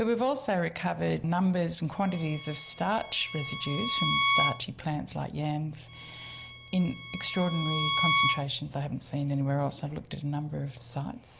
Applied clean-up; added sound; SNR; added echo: none; Bowed string instrument; 2 dB; none.